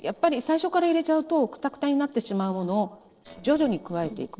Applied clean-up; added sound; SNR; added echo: neural separator model SepFormer DNS4.